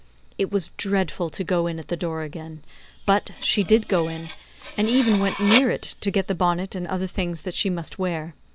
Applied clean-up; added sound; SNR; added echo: none; Cutlery, silverware; 3 dB; none.